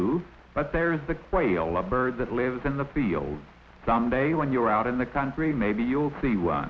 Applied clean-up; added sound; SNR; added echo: none; none; none; none.